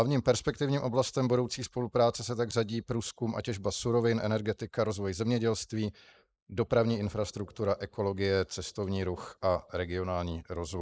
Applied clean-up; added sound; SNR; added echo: neural mask model Resemble Enhance denoiser.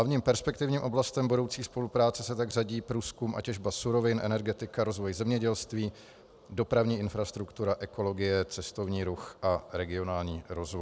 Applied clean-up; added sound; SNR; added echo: none; none; none; none.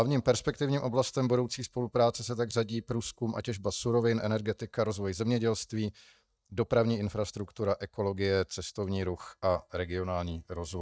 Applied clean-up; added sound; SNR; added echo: neural mask model DeepFilterNet 3.